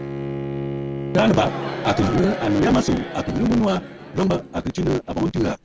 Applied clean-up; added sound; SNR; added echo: none; Bowed string instrument + Crowd; 8 dB; none.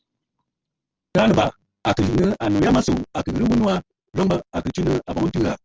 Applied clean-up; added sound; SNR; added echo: none; none; none; none.